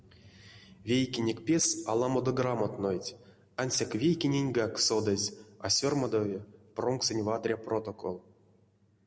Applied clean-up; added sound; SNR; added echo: none; none; none; none.